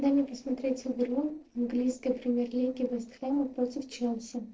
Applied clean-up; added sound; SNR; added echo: neural separator model SepFormer DNS4.